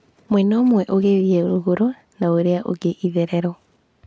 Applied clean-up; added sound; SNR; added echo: none; none; none; none.